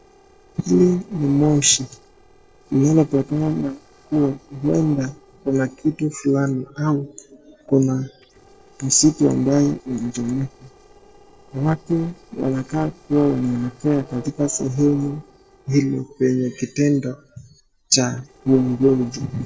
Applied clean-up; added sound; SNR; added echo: neural separator model SepFormer DNS4.